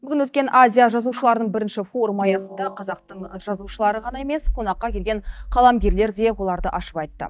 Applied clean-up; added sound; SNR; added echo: neural mask model DeepFilterNet 3.